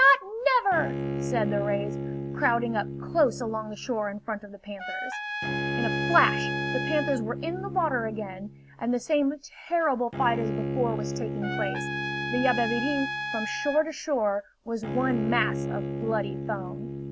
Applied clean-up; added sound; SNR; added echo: none; Bowed string instrument + Trumpet; 4 dB; none.